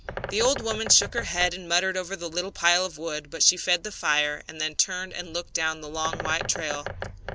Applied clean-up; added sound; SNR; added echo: none; Bird; 12 dB; none.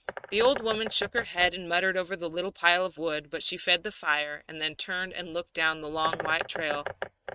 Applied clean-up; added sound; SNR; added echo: neural mask model RNNoise.